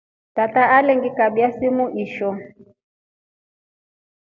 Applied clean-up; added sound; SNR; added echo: none; none; none; none.